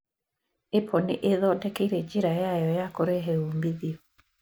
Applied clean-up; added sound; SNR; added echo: none; none; none; none.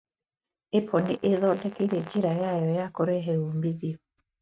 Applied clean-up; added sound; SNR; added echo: neural mask model RNNoise.